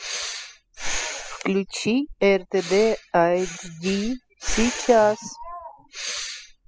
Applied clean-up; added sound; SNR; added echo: classical method spectral subtraction.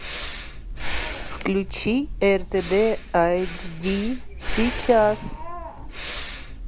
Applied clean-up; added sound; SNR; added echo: none; Breathing; 5 dB; none.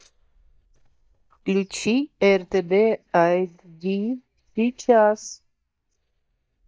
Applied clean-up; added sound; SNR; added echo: neural mask model DeepFilterNet 3.